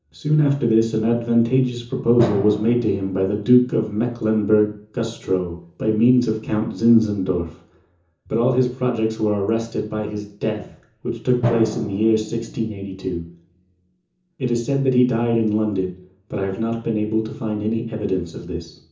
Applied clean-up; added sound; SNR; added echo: none; Drum; 15 dB; reverberation time 0.6 s.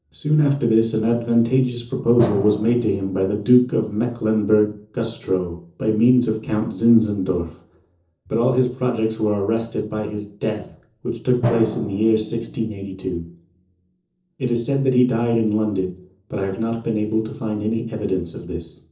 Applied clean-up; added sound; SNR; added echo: neural separator model SepFormer DNS4.